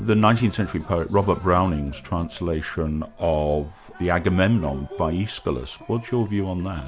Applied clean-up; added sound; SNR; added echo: none; Cheering; 19 dB; none.